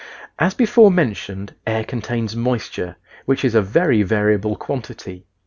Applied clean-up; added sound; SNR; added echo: none; none; none; none.